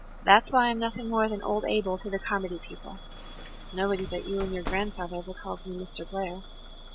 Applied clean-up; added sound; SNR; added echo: none; Bus / Alarm; 10 dB; none.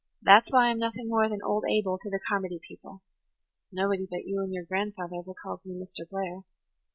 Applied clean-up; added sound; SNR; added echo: none; none; none; none.